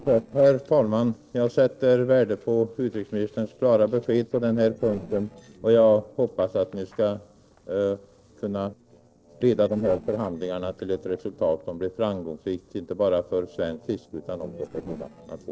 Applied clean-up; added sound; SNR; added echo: neural separator model SepFormer DNS4.